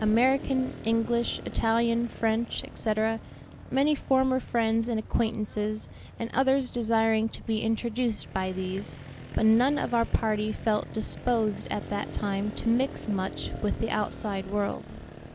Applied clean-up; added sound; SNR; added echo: none; Motorcycle; 15 dB; none.